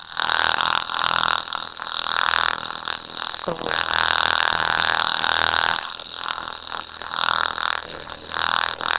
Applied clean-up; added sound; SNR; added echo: neural separator model SepFormer WHAMR!.